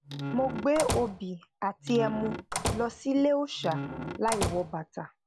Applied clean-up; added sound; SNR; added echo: none; Squeak / Slam / Wood; 6 dB; none.